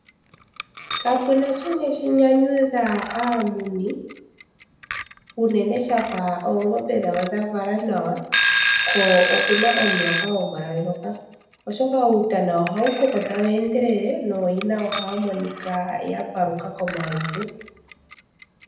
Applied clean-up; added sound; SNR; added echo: none; Alarm / Clock; 3 dB; reverberation time 0.8 s.